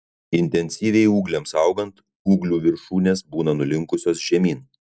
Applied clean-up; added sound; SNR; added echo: none; none; none; none.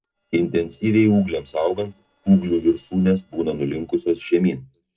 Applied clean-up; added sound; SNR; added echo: neural separator model SepFormer DNS4.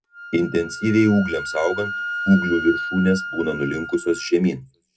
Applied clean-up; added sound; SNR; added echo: none; Wind instrument, woodwind instrument; 9 dB; reverberation time 0.2 s.